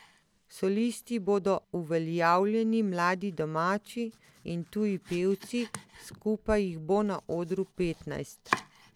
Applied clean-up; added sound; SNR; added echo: none; Domestic sounds, home sounds; 15 dB; none.